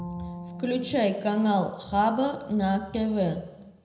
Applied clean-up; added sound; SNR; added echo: none; Bowed string instrument; 16 dB; reverberation time 0.7 s.